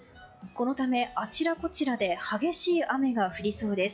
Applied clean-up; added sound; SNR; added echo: classical method log-MMSE.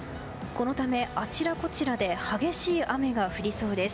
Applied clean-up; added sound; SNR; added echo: none; Wind instrument, woodwind instrument; 19 dB; none.